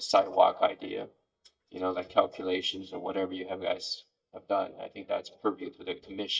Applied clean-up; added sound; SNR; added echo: neural mask model DeepFilterNet 3.